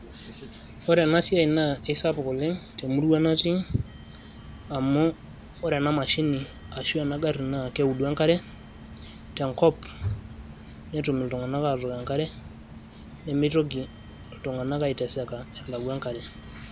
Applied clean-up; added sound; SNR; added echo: none; Clock + Water; 19 dB; none.